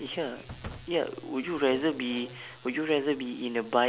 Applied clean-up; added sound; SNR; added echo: none; Slam; 18 dB; none.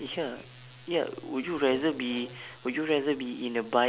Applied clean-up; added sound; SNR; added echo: none; none; none; none.